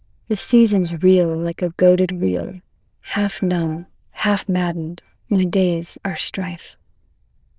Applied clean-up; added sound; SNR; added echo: neural diffusion model UNIVERSE++.